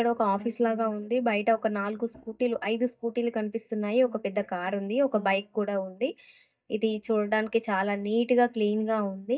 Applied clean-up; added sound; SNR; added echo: neural mask model DeepFilterNet 3.